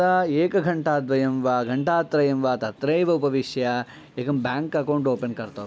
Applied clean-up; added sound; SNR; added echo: none; none; none; none.